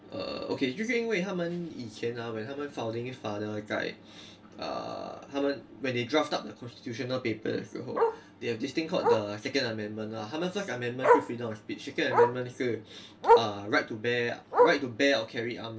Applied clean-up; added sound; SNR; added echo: none; Bark; 1 dB; reverberation time 0.2 s.